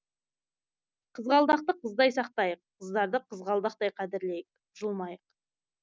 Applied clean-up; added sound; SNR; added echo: none; none; none; none.